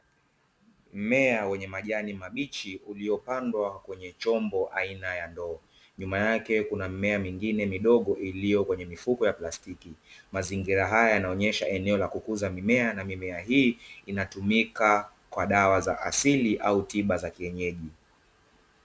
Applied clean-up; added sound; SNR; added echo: none; none; none; none.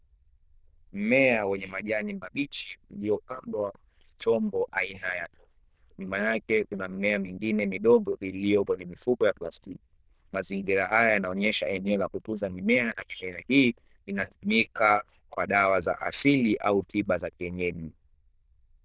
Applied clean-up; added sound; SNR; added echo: neural diffusion model UNIVERSE++.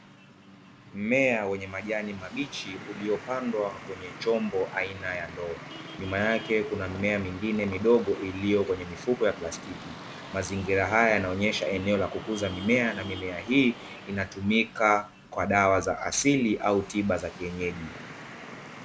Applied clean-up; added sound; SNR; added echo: none; Traffic noise, roadway noise; 15 dB; none.